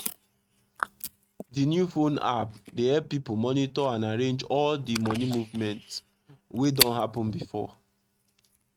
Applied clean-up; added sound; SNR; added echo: neural mask model RNNoise.